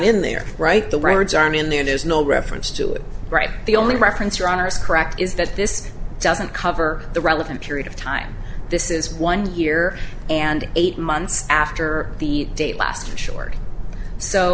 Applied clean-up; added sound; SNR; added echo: none; none; none; none.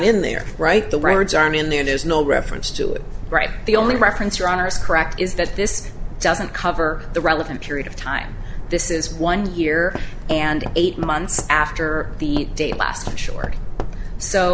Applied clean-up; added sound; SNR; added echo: none; Knock / Wood; 14 dB; none.